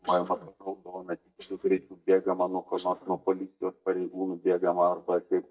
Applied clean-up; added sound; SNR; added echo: neural mask model DeepFilterNet 3.